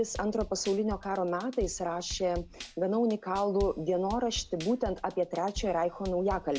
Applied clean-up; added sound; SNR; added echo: none; Drum kit; 13 dB; none.